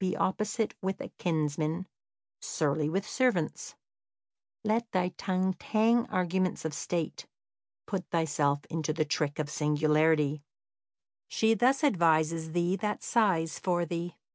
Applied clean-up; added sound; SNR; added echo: none; none; none; none.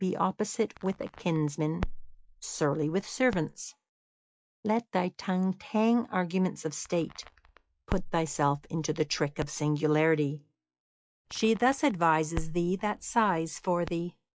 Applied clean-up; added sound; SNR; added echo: classical method log-MMSE.